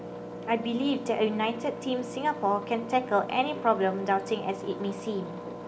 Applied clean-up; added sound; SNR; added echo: none; Engine; 10 dB; none.